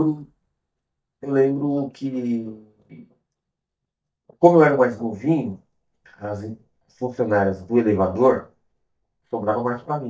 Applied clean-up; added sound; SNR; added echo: neural mask model DeepFilterNet 3.